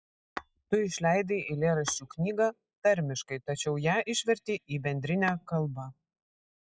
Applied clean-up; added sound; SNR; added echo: classical method log-MMSE.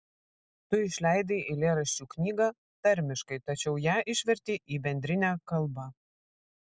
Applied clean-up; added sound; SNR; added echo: none; none; none; none.